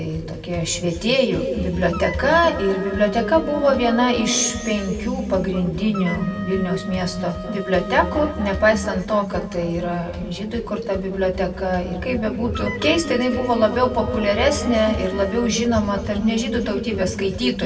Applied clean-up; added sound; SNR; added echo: none; Wind instrument, woodwind instrument; 14 dB; reverberation time 2.2 s.